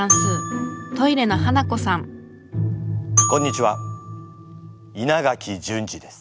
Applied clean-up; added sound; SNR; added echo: none; Glockenspiel; 5 dB; none.